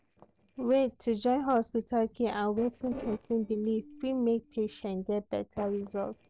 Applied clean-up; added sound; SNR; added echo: neural separator model SepFormer DNS4.